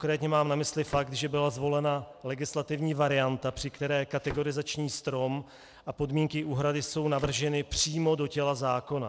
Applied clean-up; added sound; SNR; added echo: none; Squeak / Slam / Wood; 17 dB; none.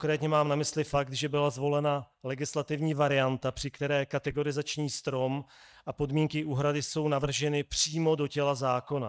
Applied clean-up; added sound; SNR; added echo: neural mask model DeepFilterNet 3.